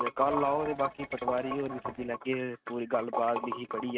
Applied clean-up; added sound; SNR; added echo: neural mask model RNNoise.